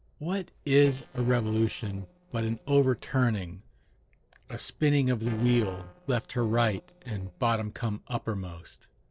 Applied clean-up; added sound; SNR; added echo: neural separator model SepFormer DNS4.